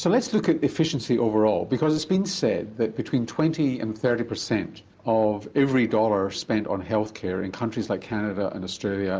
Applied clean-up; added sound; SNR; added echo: none; none; none; none.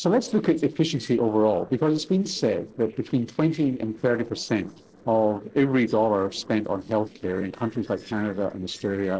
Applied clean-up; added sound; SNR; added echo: neural separator model SepFormer DNS4.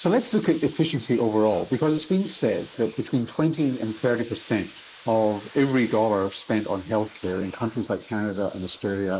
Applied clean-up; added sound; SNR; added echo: neural mask model Resemble Enhance denoiser.